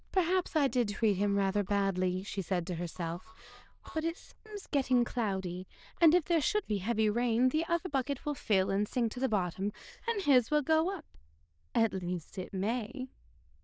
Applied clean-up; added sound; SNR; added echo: neural diffusion model UNIVERSE++.